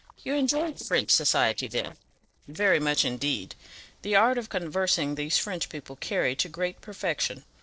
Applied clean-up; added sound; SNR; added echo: neural separator model SepFormer DNS4.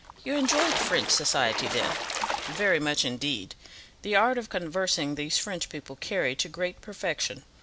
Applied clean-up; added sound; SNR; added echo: none; Splash, splatter; 4 dB; none.